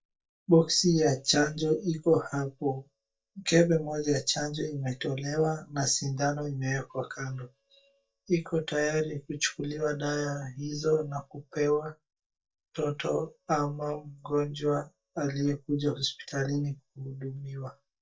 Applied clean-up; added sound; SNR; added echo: neural mask model DeepFilterNet 3.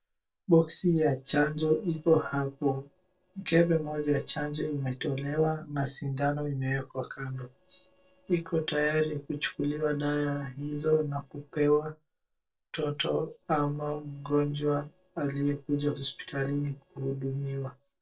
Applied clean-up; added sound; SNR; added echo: neural separator model SepFormer DNS4.